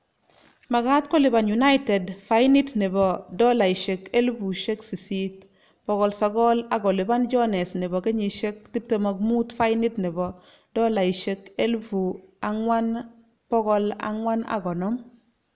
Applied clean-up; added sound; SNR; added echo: none; none; none; none.